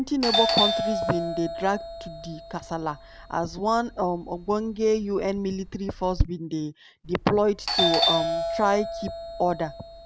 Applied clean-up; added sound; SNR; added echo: none; Doorbell; 3 dB; none.